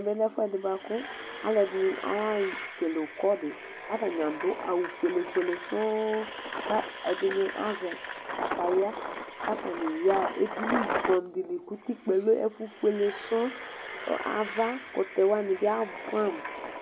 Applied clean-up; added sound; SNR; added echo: none; Engine; 8 dB; none.